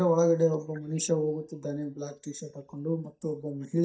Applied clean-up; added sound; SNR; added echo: neural mask model DeepFilterNet 3.